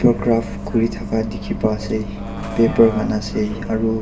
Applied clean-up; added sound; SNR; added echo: none; Bus; 8 dB; reverberation time 2.0 s.